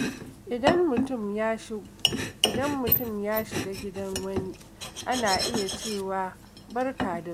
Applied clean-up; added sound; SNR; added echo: none; Domestic sounds, home sounds; 1 dB; none.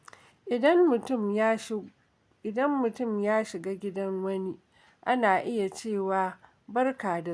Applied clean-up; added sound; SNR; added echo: none; none; none; none.